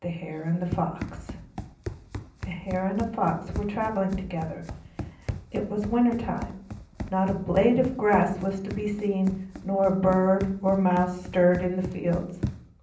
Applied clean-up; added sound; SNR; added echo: none; Run; 12 dB; reverberation time 0.6 s.